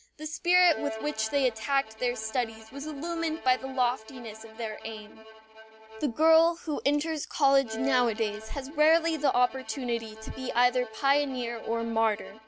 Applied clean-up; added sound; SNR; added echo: none; Bowed string instrument; 16 dB; none.